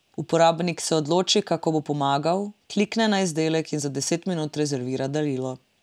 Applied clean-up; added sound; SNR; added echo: none; none; none; none.